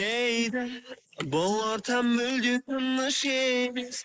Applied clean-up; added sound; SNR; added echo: neural mask model Resemble Enhance denoiser.